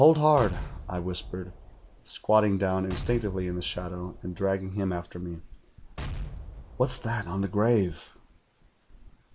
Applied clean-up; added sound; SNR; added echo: none; Explosion; 11 dB; none.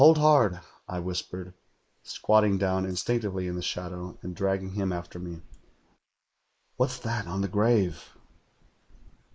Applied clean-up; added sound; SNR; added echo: neural mask model Resemble Enhance denoiser.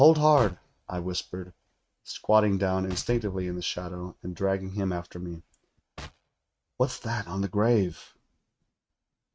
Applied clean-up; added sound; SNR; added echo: neural mask model RNNoise.